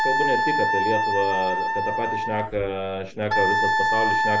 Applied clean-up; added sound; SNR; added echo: none; Wind instrument, woodwind instrument; -4 dB; none.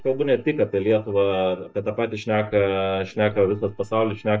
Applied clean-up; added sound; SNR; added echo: neural mask model DeepFilterNet 3.